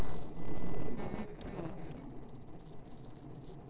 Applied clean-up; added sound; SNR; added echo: neural separator model SepFormer DNS4.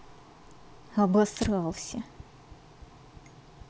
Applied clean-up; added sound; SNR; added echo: none; Fire; 15 dB; none.